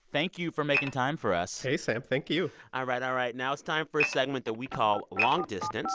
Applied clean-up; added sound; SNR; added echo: none; Dishes, pots, and pans / Glass; 1 dB; none.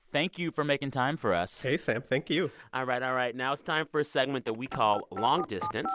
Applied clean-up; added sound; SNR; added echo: none; none; none; none.